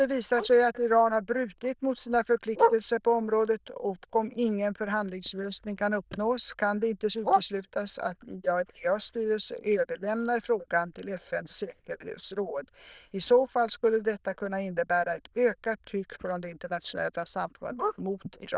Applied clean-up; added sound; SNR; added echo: neural diffusion model UNIVERSE++.